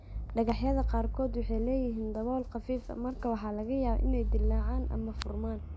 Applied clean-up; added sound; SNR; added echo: none; none; none; none.